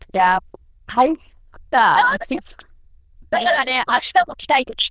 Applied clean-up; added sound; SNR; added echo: neural diffusion model UNIVERSE++.